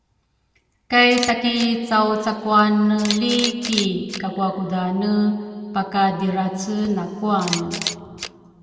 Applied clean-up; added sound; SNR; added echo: none; Camera; 13 dB; reverberation time 2.4 s.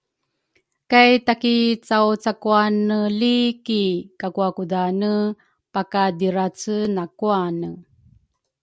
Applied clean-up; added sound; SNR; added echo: none; none; none; none.